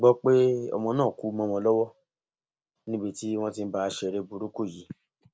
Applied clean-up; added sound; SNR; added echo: none; none; none; none.